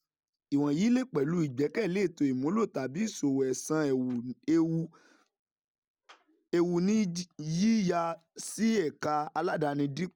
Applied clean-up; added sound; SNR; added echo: none; none; none; none.